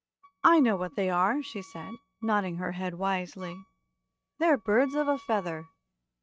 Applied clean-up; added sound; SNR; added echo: neural mask model RNNoise.